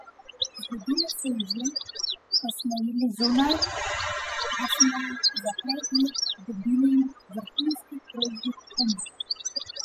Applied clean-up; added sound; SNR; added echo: classical method spectral subtraction.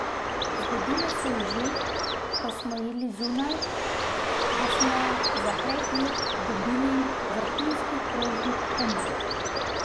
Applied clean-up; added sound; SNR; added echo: none; Bird; -4 dB; none.